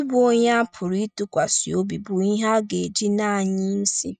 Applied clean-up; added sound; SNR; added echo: neural mask model DeepFilterNet 3.